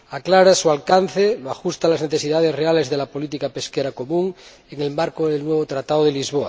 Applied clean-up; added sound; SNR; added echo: none; none; none; none.